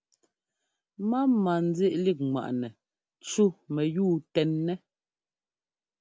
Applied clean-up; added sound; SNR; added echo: none; none; none; none.